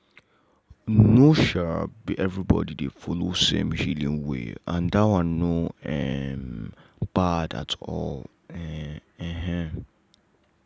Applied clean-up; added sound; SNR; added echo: none; none; none; none.